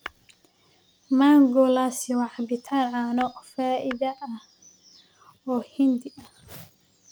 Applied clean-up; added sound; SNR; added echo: none; Tap / Glass; 19 dB; none.